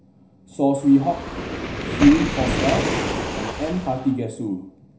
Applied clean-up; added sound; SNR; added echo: none; Waves, surf; 5 dB; reverberation time 0.5 s.